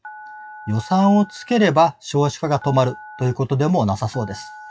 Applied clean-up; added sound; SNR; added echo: classical method WPE with log-MMSE.